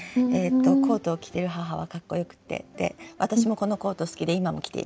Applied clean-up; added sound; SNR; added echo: none; none; none; none.